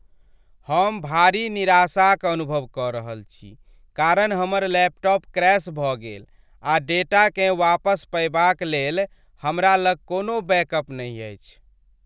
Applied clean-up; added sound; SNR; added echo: none; none; none; none.